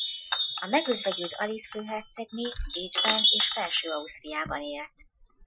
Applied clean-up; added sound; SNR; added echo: classical method Wiener filter.